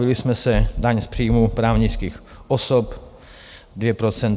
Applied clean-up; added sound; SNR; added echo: none; none; none; none.